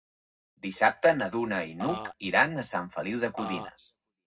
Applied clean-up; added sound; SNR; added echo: none; Burping, eructation; 7 dB; reverberation time 0.3 s.